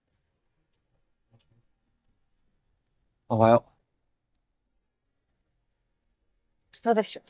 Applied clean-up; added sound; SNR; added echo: neural mask model DeepFilterNet 3.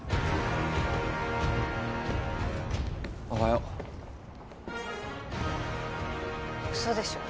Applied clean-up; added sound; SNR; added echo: none; none; none; none.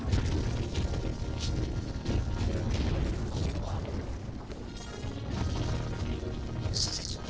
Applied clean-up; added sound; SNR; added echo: neural separator model SepFormer DNS4.